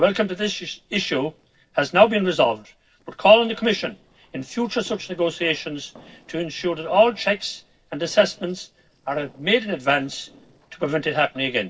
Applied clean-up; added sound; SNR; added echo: neural separator model SepFormer DNS4.